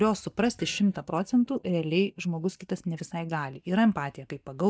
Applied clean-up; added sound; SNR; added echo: neural mask model DeepFilterNet 3.